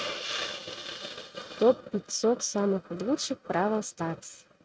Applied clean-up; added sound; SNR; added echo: neural mask model RNNoise.